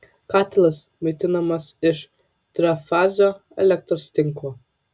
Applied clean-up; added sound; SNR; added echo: none; none; none; none.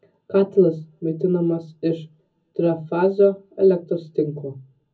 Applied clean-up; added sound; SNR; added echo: none; none; none; reverberation time 0.4 s.